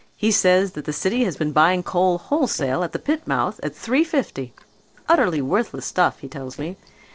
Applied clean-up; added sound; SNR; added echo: neural separator model SepFormer DNS4.